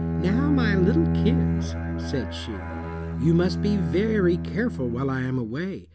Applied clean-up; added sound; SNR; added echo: none; Bowed string instrument; 0 dB; none.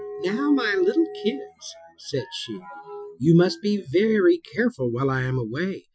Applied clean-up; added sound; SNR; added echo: classical method Wiener filter.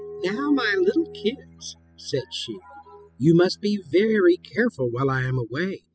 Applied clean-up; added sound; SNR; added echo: classical method spectral subtraction.